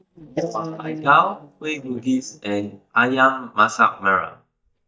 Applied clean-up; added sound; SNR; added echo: neural mask model DeepFilterNet 3.